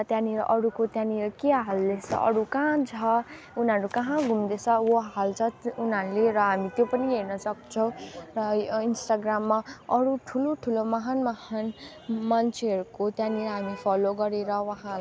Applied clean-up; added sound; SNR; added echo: none; none; none; none.